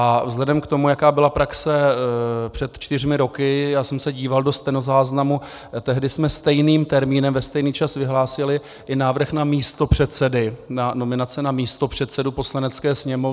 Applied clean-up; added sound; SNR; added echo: none; none; none; none.